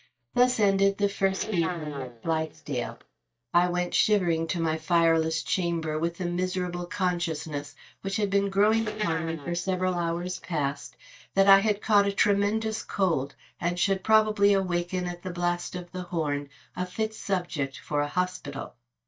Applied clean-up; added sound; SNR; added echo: neural mask model DeepFilterNet 3.